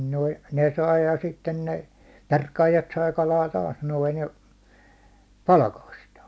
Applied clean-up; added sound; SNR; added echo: none; none; none; none.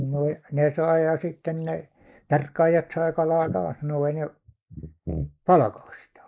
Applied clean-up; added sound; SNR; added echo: neural mask model Resemble Enhance denoiser.